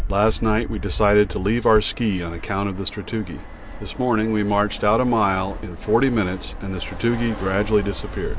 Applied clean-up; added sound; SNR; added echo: none; Fixed-wing aircraft, airplane; 8 dB; none.